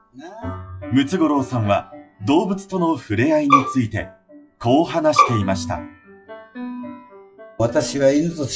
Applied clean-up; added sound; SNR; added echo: classical method WPE with log-MMSE.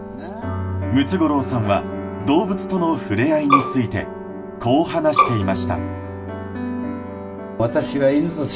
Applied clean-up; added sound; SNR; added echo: none; Bowed string instrument; 0 dB; reverberation time 0.2 s.